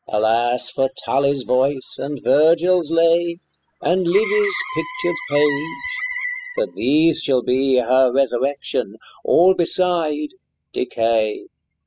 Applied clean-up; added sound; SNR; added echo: classical method spectral subtraction.